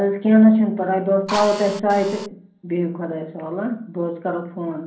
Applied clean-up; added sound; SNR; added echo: none; Drill; 10 dB; reverberation time 0.6 s.